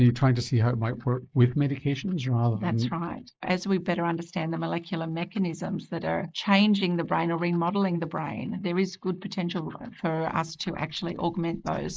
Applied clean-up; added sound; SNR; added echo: neural mask model Resemble Enhance denoiser.